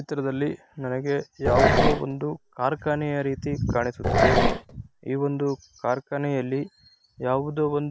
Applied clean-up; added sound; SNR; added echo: none; Growling; -5 dB; none.